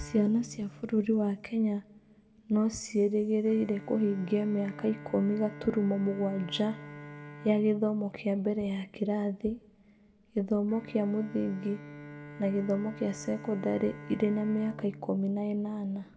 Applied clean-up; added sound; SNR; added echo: none; Bowed string instrument; 17 dB; reverberation time 0.9 s.